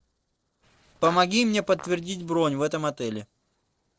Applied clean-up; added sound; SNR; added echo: neural separator model SepFormer DNS4.